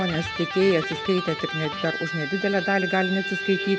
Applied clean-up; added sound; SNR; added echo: none; Electric guitar; 6 dB; none.